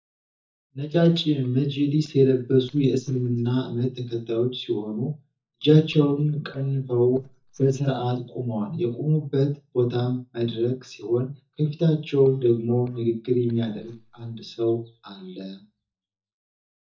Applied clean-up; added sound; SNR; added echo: neural mask model DeepFilterNet 3.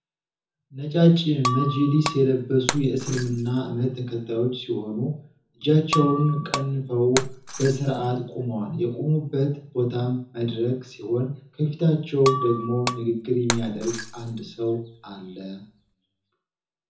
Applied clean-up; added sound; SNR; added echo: none; Shatter; 9 dB; reverberation time 0.5 s.